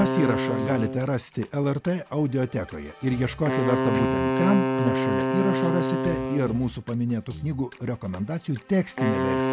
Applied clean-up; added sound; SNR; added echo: none; Wind instrument, woodwind instrument; 2 dB; none.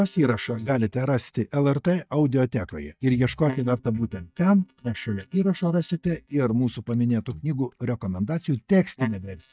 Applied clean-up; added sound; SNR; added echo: neural mask model DeepFilterNet 3.